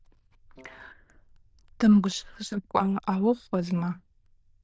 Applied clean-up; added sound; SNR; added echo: neural diffusion model UNIVERSE++.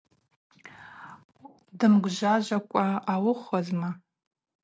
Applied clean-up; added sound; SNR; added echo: none; none; none; none.